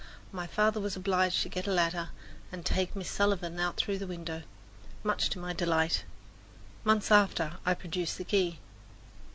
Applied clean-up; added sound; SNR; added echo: none; none; none; none.